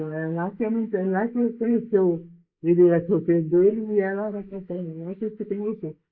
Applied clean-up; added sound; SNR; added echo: neural mask model Resemble Enhance denoiser.